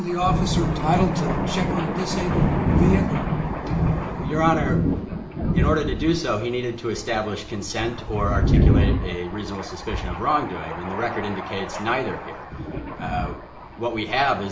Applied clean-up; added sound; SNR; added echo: none; Thunder; -2 dB; reverberation time 0.8 s.